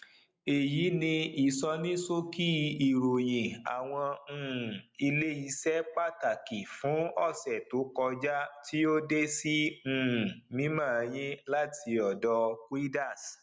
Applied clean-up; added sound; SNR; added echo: neural mask model Resemble Enhance denoiser.